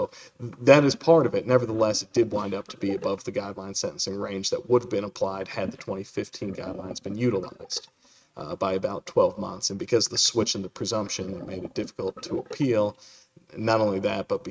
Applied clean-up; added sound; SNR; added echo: neural mask model RNNoise.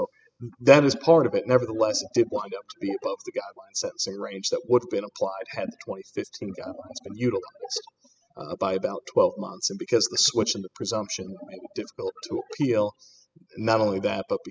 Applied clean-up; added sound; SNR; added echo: classical method spectral subtraction.